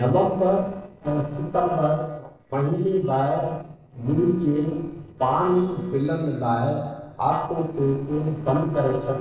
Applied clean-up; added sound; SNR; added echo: neural separator model SepFormer DNS4.